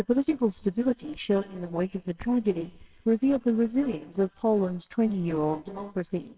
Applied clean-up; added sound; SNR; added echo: neural separator model SepFormer WHAMR!.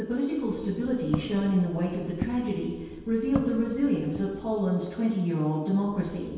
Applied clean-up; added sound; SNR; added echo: none; Walk, footsteps; 13 dB; reverberation time 1.2 s.